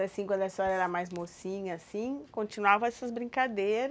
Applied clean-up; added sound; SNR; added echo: none; none; none; none.